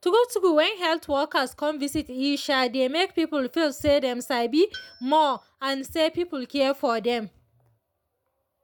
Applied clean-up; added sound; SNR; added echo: none; Tools; 19 dB; none.